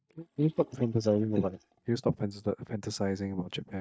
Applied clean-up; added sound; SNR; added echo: neural mask model DeepFilterNet 3.